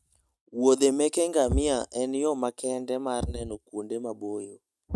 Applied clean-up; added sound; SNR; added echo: neural mask model RNNoise.